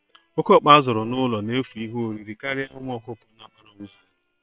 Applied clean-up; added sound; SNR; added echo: neural separator model SepFormer WHAM!.